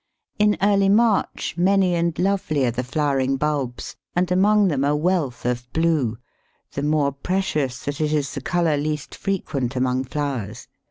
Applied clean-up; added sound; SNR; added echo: none; none; none; none.